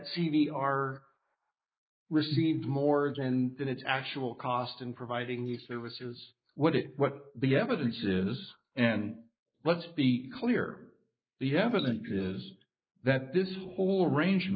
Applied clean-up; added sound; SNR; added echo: neural mask model Resemble Enhance denoiser.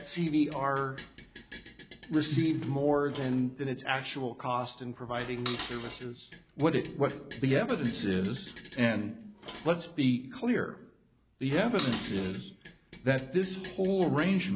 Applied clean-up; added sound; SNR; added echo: none; Dishes, pots, and pans; 15 dB; none.